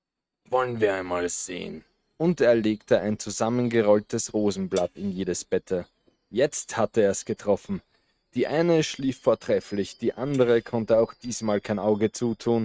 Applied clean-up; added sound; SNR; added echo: neural mask model RNNoise.